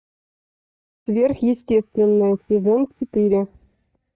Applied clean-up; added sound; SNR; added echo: neural mask model DeepFilterNet 3.